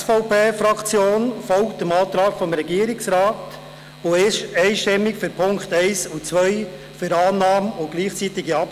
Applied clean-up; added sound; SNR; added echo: none; none; none; none.